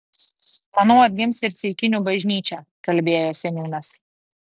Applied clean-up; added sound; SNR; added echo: none; none; none; none.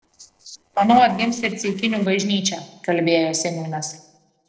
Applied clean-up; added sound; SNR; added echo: neural separator model SepFormer DNS4.